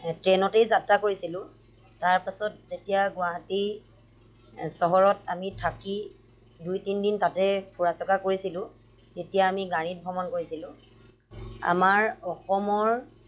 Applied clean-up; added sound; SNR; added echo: classical method log-MMSE.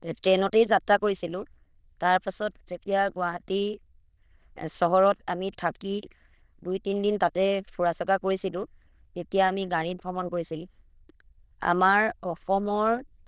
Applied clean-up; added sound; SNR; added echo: neural diffusion model UNIVERSE++.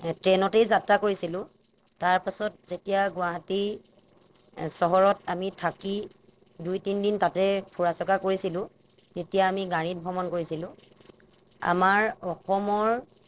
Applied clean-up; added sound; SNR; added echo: neural separator model SepFormer DNS4.